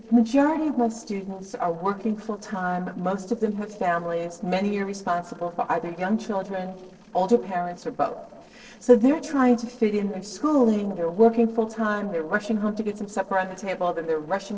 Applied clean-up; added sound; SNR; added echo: neural separator model SepFormer DNS4.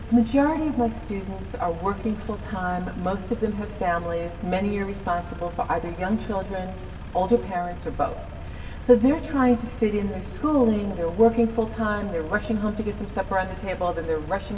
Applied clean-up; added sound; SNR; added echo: none; Engine; 11 dB; reverberation time 1.5 s.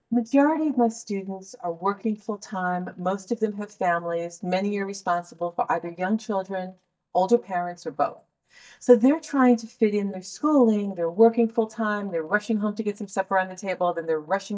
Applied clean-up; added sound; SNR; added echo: neural mask model DeepFilterNet 3.